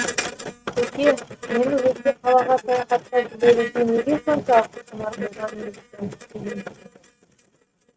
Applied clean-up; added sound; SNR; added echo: neural mask model RNNoise.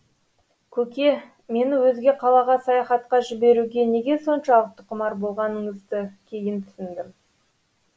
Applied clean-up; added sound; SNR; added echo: none; none; none; none.